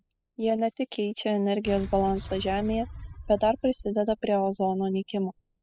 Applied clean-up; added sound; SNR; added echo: classical method spectral subtraction.